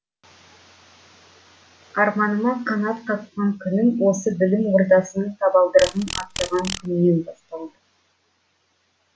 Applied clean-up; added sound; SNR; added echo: none; Insect; 12 dB; none.